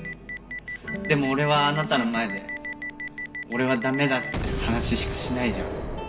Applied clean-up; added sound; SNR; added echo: none; Boom; 6 dB; reverberation time 0.7 s.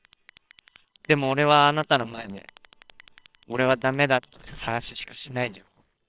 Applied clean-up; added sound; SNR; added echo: neural separator model SepFormer WHAMR!.